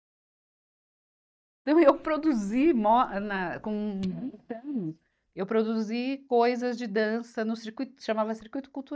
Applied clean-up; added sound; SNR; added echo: neural mask model DeepFilterNet 3.